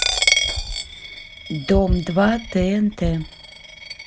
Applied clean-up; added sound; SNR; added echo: none; Coin (dropping); 4 dB; none.